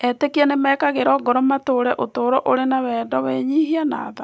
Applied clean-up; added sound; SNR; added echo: none; none; none; none.